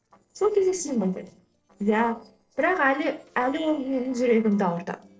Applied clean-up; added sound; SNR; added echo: neural separator model SepFormer DNS4.